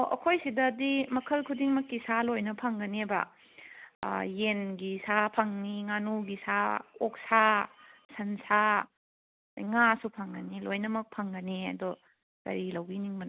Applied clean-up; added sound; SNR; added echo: none; none; none; none.